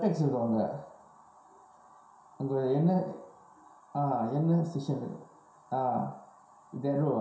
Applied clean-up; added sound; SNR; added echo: none; none; none; reverberation time 0.7 s.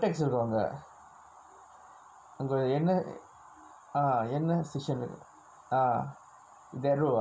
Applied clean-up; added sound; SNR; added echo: none; none; none; none.